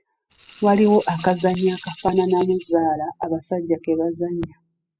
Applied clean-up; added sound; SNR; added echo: classical method spectral subtraction.